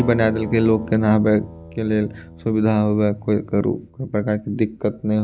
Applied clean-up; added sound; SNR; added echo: none; Acoustic guitar; 17 dB; none.